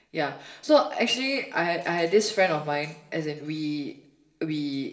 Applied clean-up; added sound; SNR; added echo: none; none; none; reverberation time 0.9 s.